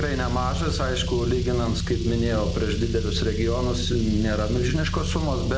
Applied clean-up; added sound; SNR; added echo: none; Car; 1 dB; none.